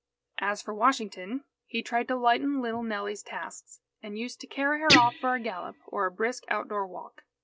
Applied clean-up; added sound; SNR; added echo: none; Guitar; -2 dB; none.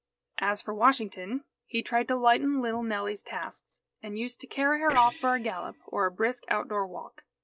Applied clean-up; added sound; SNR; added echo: neural separator model SepFormer DNS4.